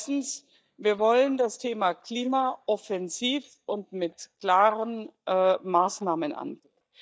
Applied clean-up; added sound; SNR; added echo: neural mask model DeepFilterNet 3.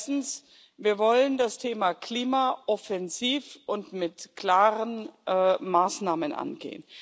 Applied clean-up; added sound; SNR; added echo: none; none; none; none.